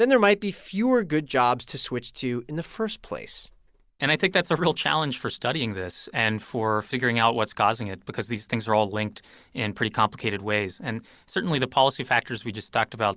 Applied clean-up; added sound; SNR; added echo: none; none; none; none.